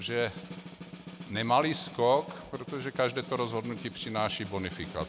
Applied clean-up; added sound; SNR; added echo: none; Snare drum; 13 dB; none.